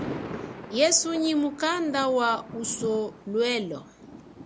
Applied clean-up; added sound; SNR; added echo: none; Thunder; 13 dB; none.